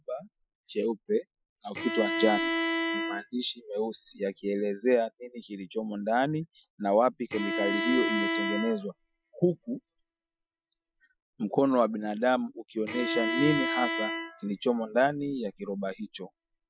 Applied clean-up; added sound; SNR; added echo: classical method Wiener filter.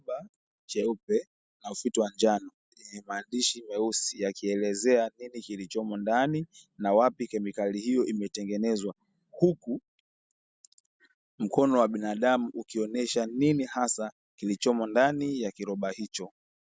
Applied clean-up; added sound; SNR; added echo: none; none; none; none.